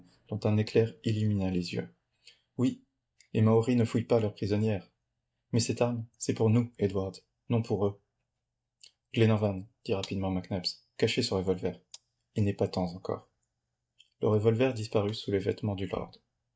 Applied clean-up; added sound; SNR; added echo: neural mask model DeepFilterNet 3.